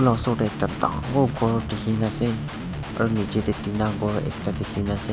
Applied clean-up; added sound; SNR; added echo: none; Guitar; 7 dB; none.